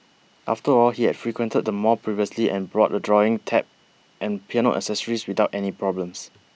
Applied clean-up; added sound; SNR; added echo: none; none; none; none.